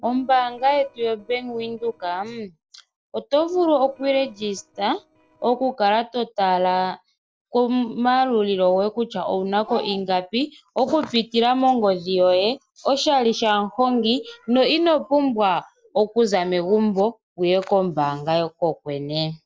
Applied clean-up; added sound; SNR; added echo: neural separator model SepFormer DNS4.